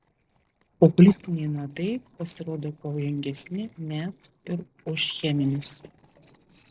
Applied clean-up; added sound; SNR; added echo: neural separator model SepFormer DNS4.